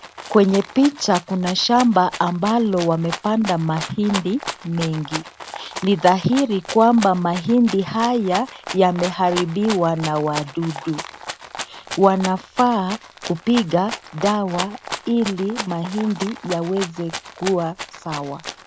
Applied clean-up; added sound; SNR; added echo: none; Rattle (instrument); 12 dB; none.